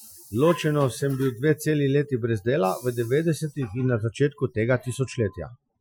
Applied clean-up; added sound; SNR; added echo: classical method Wiener filter.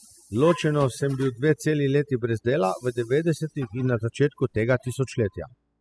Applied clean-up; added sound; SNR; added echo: classical method spectral subtraction.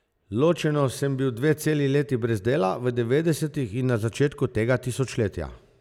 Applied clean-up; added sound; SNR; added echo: none; none; none; none.